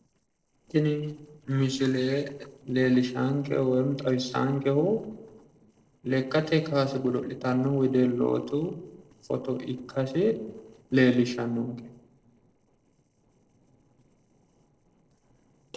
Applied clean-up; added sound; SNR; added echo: neural separator model SepFormer DNS4.